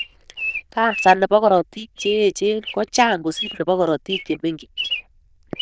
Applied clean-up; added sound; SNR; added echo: neural diffusion model UNIVERSE++.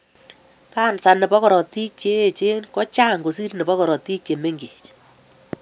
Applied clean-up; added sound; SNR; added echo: none; none; none; none.